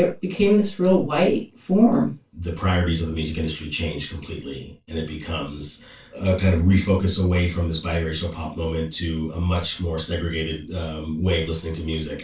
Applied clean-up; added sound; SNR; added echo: none; none; none; reverberation time 0.2 s.